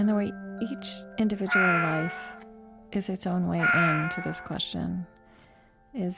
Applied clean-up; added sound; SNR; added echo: none; Meow; -1 dB; none.